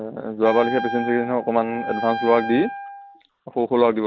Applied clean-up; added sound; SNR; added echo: none; Wind instrument, woodwind instrument; 8 dB; none.